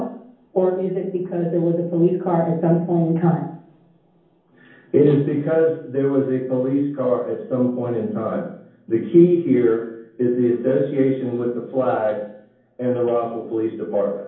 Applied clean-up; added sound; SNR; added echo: none; none; none; reverberation time 0.7 s.